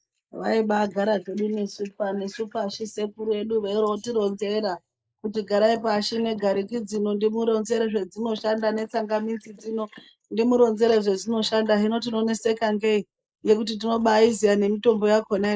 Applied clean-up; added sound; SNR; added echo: neural mask model Resemble Enhance denoiser.